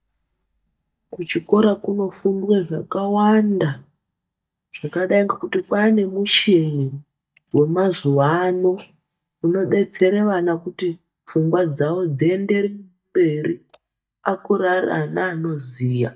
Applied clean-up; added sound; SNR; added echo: neural mask model DeepFilterNet 3.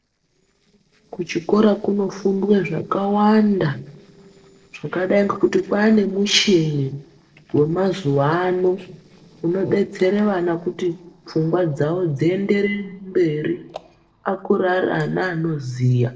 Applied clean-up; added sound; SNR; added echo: neural separator model SepFormer DNS4.